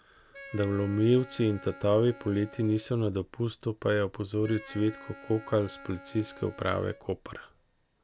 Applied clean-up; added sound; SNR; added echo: none; Wind instrument, woodwind instrument; 20 dB; none.